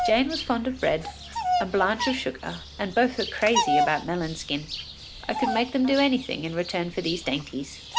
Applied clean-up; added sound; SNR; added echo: none; Bird vocalization, bird call, bird song; 4 dB; none.